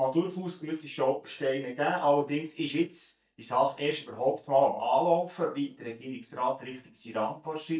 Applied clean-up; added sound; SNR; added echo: neural mask model DeepFilterNet 3.